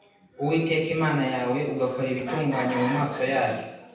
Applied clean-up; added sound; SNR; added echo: none; Chicken, rooster; 12 dB; reverberation time 0.9 s.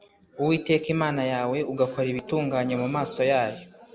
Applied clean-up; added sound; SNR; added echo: none; none; none; none.